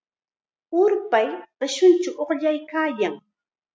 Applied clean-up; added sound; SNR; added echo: none; none; none; none.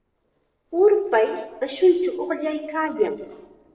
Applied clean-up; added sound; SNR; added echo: neural separator model SepFormer DNS4.